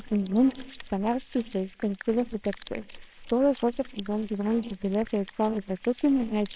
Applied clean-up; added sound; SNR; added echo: neural separator model SepFormer WHAMR!.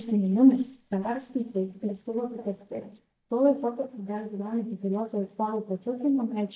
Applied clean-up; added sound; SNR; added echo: neural mask model DeepFilterNet 3.